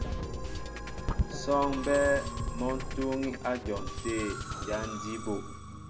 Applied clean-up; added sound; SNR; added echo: none; Musical instrument; 3 dB; reverberation time 0.3 s.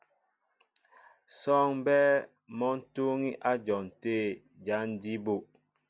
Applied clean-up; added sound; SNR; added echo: none; none; none; none.